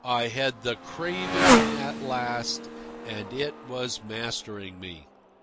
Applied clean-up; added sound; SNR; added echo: none; Motorcycle; -3 dB; none.